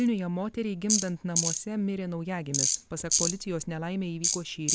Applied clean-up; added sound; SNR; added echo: none; Tools; 1 dB; none.